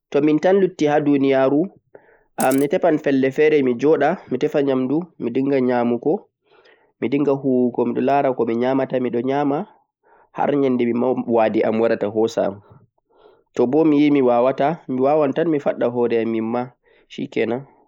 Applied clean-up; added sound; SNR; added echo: neural mask model Resemble Enhance denoiser.